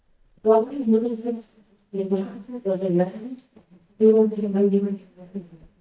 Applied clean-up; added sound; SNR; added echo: neural mask model DeepFilterNet 3.